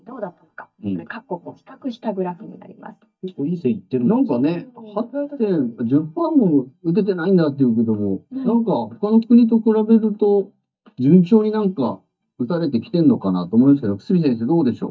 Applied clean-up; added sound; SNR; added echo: neural mask model DeepFilterNet 3.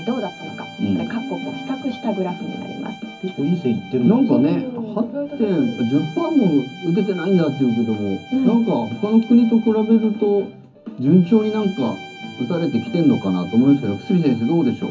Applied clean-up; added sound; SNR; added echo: none; Bowed string instrument; 20 dB; reverberation time 0.4 s.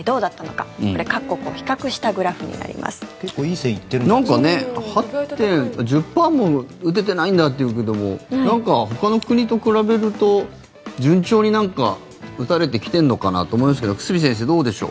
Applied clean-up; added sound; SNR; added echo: none; none; none; none.